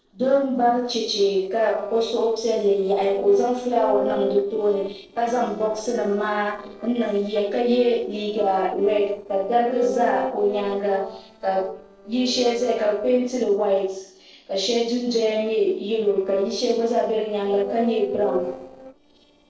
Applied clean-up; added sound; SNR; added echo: neural separator model SepFormer DNS4.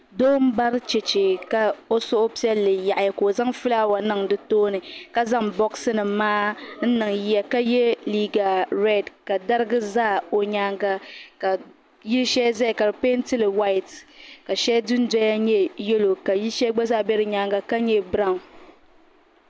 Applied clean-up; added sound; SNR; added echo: none; none; none; none.